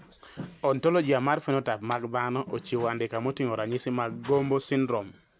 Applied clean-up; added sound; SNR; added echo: none; none; none; none.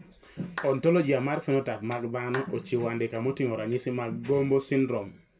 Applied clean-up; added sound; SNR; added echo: none; Clapping; 17 dB; reverberation time 0.2 s.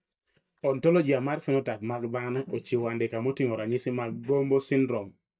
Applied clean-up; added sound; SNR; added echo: neural mask model DeepFilterNet 3.